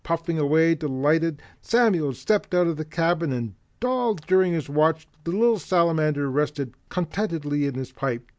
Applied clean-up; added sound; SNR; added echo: none; none; none; none.